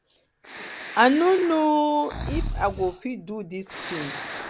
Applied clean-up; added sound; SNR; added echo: none; Breathing; 10 dB; none.